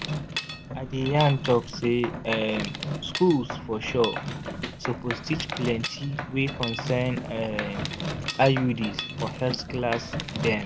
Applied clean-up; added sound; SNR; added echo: none; Mechanisms; 6 dB; none.